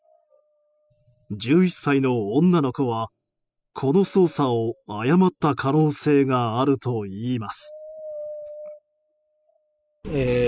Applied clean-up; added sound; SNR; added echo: classical method spectral subtraction.